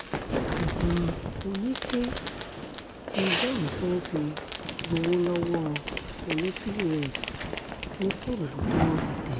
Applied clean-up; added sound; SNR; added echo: none; Fireworks; 1 dB; none.